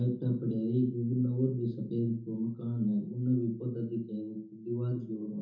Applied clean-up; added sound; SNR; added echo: none; none; none; reverberation time 0.6 s.